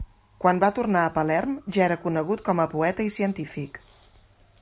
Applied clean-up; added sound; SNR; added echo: none; none; none; none.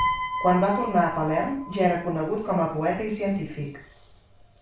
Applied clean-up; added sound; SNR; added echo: none; Piano; 8 dB; reverberation time 0.4 s.